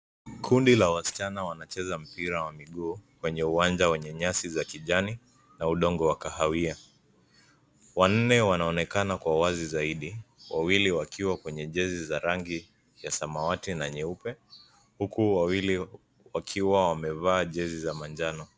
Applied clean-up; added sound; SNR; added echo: none; none; none; none.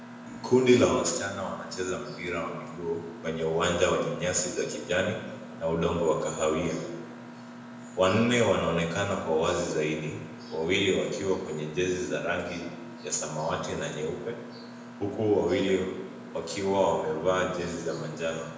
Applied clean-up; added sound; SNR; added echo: none; Mechanisms; 15 dB; reverberation time 1.0 s.